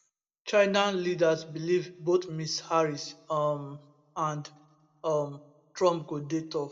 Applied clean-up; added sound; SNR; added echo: none; none; none; reverberation time 1.0 s.